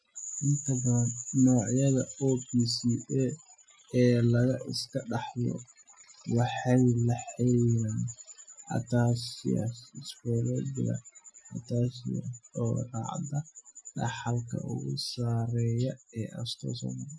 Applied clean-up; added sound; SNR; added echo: classical method Wiener filter.